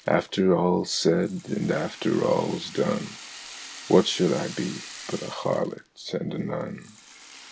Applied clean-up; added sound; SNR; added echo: none; Rattle (instrument); 18 dB; none.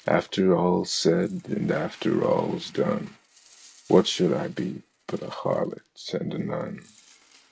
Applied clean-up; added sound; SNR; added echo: neural mask model RNNoise.